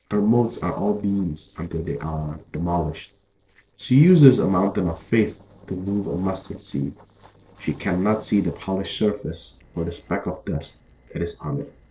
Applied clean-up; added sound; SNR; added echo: neural separator model SepFormer DNS4.